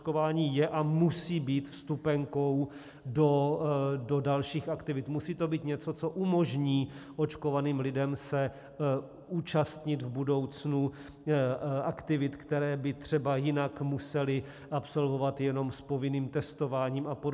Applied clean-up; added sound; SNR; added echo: none; none; none; none.